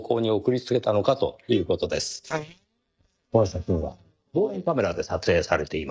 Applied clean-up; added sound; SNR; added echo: neural mask model DeepFilterNet 3.